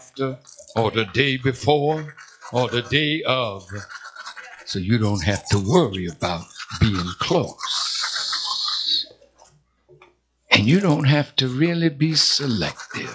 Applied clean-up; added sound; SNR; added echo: classical method log-MMSE.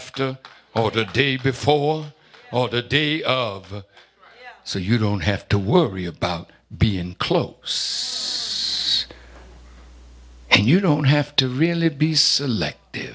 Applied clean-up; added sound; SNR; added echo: none; none; none; none.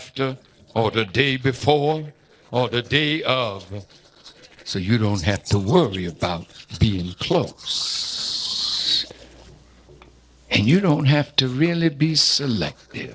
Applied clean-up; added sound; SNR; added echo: neural separator model SepFormer DNS4.